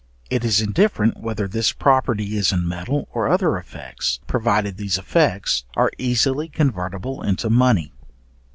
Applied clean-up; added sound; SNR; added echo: none; none; none; none.